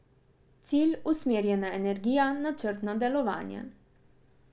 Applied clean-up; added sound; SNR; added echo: none; none; none; none.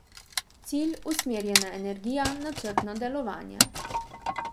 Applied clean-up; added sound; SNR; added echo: none; Wood; -1 dB; none.